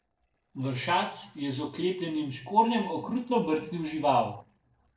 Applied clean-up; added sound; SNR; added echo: neural separator model SepFormer DNS4.